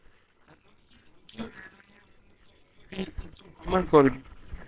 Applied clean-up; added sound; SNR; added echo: neural separator model SepFormer WHAMR!.